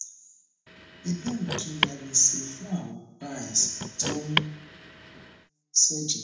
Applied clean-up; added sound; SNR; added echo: none; Car; 5 dB; reverberation time 0.8 s.